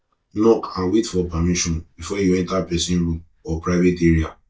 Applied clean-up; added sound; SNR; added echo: neural mask model DeepFilterNet 3.